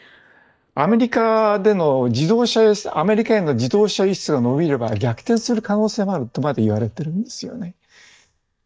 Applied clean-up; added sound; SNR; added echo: neural mask model DeepFilterNet 3.